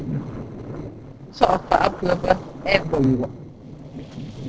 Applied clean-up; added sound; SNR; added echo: neural separator model SepFormer DNS4.